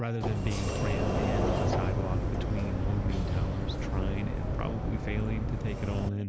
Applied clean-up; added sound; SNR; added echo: none; Sliding door; -3 dB; none.